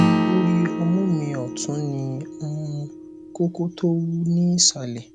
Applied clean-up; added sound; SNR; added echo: none; Acoustic guitar / Strum; 4 dB; none.